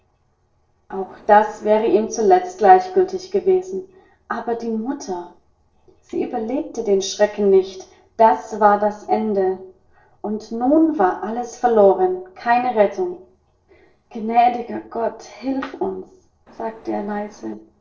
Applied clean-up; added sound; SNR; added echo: neural separator model SepFormer DNS4.